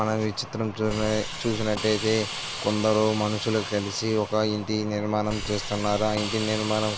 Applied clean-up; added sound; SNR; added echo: none; Hiss; 10 dB; none.